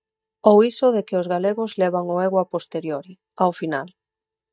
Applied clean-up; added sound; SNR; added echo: neural mask model DeepFilterNet 3.